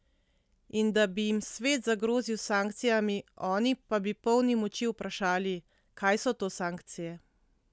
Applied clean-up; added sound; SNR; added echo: none; none; none; none.